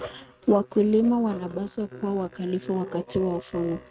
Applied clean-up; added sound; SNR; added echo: neural mask model RNNoise.